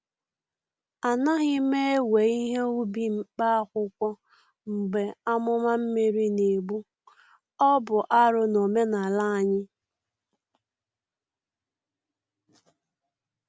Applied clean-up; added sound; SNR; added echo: none; none; none; none.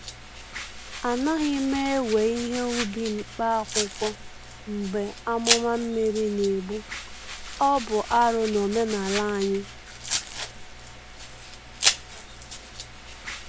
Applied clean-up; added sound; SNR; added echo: none; Domestic sounds, home sounds; 6 dB; none.